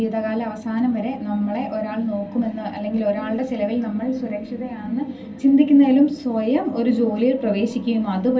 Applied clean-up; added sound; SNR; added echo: none; none; none; reverberation time 0.2 s.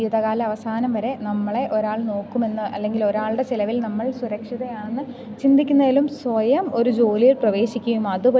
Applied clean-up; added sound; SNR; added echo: none; none; none; none.